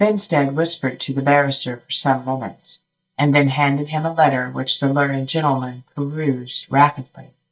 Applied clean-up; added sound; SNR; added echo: neural mask model DeepFilterNet 3.